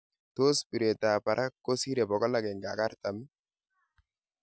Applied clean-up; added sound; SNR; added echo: none; none; none; none.